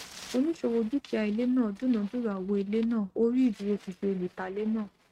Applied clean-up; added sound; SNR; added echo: neural mask model RNNoise.